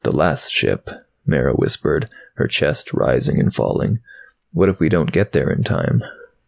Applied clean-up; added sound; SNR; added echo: none; none; none; none.